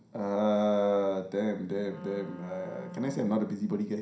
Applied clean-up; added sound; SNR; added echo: none; Wind instrument, woodwind instrument; 16 dB; reverberation time 0.5 s.